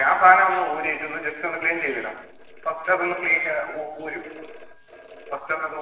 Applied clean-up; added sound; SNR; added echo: neural separator model SepFormer DNS4.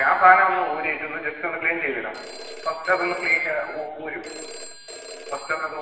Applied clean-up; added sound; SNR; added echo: none; Telephone; 18 dB; reverberation time 1.3 s.